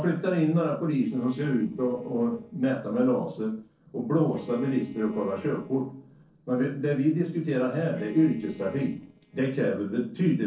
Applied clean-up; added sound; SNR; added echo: neural separator model SepFormer DNS4.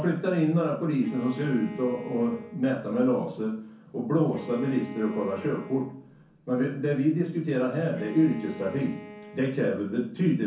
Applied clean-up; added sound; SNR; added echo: none; Bowed string instrument; 18 dB; reverberation time 0.6 s.